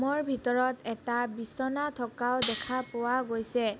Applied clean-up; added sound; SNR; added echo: none; Cutlery, silverware; 0 dB; none.